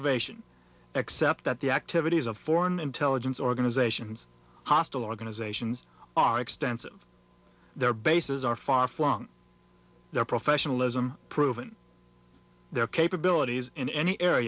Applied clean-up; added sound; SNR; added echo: none; none; none; none.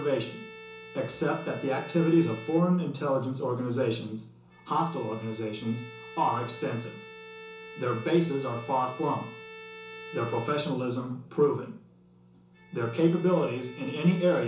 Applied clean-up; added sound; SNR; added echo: none; Bowed string instrument; 17 dB; reverberation time 0.7 s.